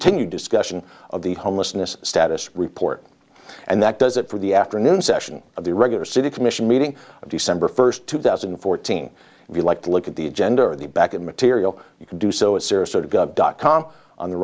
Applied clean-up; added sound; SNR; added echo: none; none; none; none.